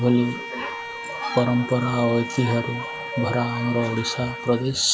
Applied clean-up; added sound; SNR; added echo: none; Bowed string instrument; 10 dB; none.